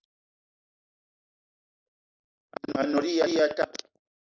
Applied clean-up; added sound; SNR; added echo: neural mask model Resemble Enhance denoiser.